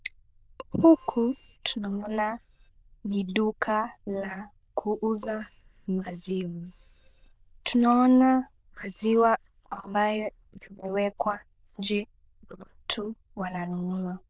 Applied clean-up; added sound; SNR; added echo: neural diffusion model UNIVERSE++.